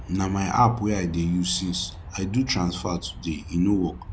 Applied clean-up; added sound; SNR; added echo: none; Aircraft; 15 dB; none.